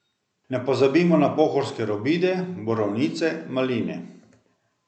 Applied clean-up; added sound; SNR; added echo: none; none; none; none.